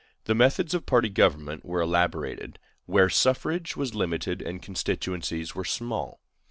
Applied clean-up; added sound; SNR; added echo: none; none; none; none.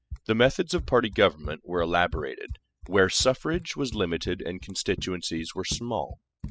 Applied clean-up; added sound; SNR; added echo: classical method spectral subtraction.